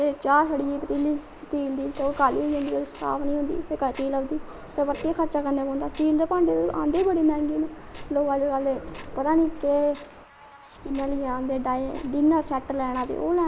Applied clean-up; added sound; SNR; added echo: neural mask model Resemble Enhance denoiser.